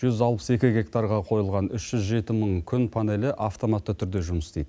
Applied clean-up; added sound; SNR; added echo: none; none; none; none.